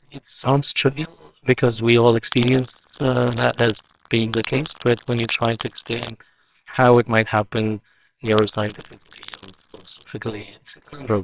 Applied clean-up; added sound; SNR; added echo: neural separator model SepFormer WHAMR!.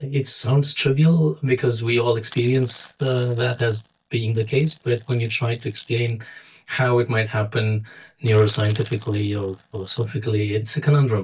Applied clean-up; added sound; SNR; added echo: neural mask model DeepFilterNet 3.